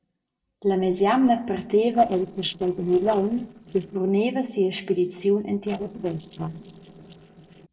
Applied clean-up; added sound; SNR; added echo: neural separator model SepFormer DNS4.